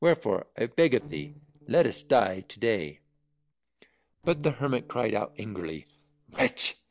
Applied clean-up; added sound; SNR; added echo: neural separator model SepFormer DNS4.